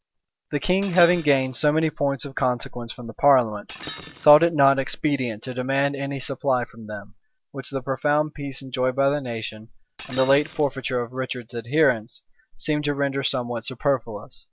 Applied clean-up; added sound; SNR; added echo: none; Shatter; 20 dB; none.